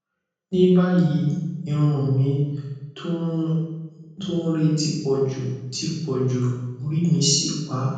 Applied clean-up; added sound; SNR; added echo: none; none; none; reverberation time 1.3 s.